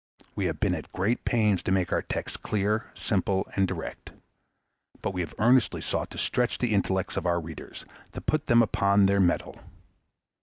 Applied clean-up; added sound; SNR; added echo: none; none; none; none.